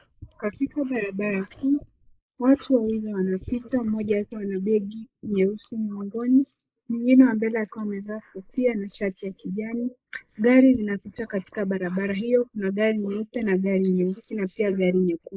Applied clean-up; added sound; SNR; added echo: neural mask model Resemble Enhance denoiser.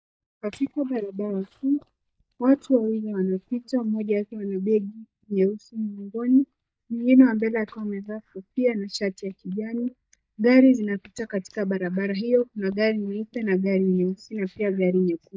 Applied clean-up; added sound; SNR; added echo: neural mask model DeepFilterNet 3.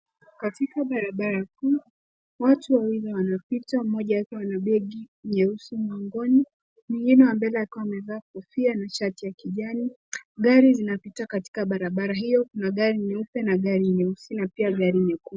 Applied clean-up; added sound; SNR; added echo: none; none; none; none.